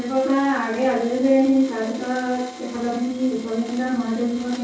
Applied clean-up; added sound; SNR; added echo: none; Domestic sounds, home sounds; 19 dB; reverberation time 0.6 s.